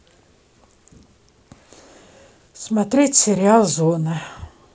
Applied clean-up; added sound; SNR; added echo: none; none; none; none.